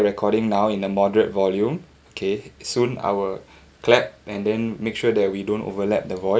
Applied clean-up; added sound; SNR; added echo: none; none; none; none.